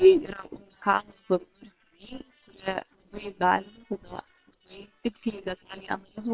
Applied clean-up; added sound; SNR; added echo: neural separator model SepFormer WHAM!.